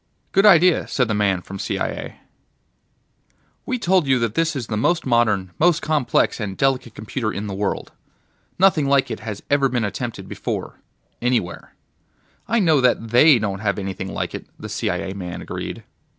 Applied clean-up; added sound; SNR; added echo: none; none; none; none.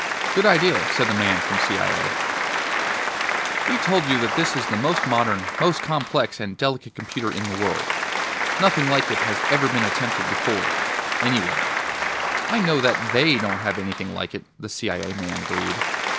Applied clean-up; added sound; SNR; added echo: none; Applause; 0 dB; none.